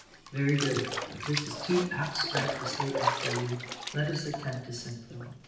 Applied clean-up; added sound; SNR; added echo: none; Bathtub (filling or washing); 3 dB; reverberation time 0.9 s.